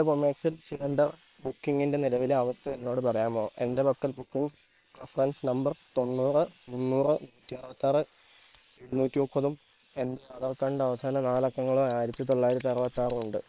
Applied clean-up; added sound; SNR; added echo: neural separator model SepFormer WHAM!.